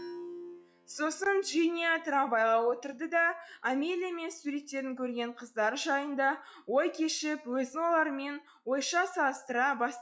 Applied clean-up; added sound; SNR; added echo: classical method log-MMSE.